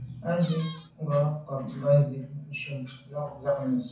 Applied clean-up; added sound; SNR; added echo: none; Squeak; 18 dB; reverberation time 0.5 s.